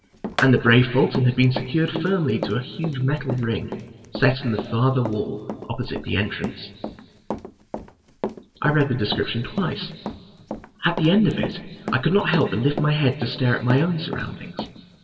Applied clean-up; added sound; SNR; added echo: none; Run; 11 dB; reverberation time 1.8 s.